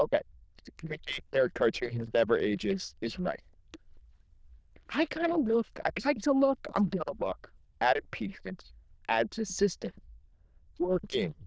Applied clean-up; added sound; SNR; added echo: neural diffusion model UNIVERSE++.